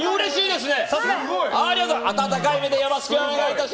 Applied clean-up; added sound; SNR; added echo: none; Wind instrument, woodwind instrument; 13 dB; none.